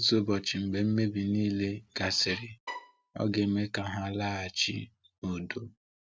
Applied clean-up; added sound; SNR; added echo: neural mask model RNNoise.